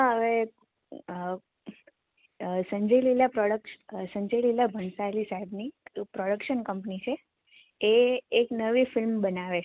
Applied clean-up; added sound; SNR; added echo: none; none; none; none.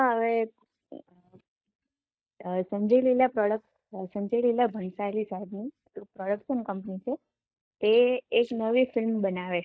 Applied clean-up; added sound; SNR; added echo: neural mask model DeepFilterNet 3.